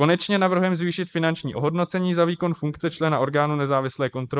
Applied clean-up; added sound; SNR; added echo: neural mask model Resemble Enhance denoiser.